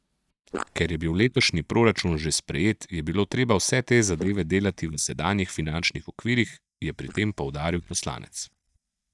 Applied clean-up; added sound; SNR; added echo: neural mask model DeepFilterNet 3.